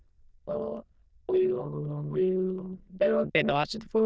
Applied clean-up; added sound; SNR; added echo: neural diffusion model UNIVERSE++.